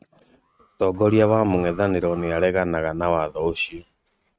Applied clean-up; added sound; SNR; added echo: neural mask model RNNoise.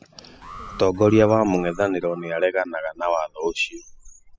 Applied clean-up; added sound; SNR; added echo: classical method spectral subtraction.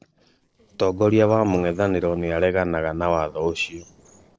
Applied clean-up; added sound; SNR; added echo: neural separator model SepFormer DNS4.